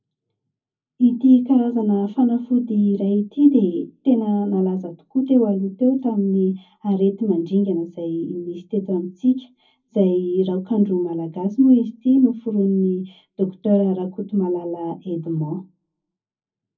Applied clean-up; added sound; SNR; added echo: none; none; none; reverberation time 0.3 s.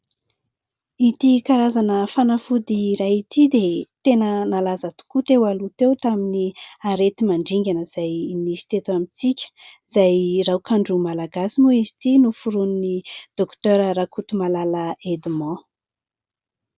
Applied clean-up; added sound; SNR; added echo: none; none; none; none.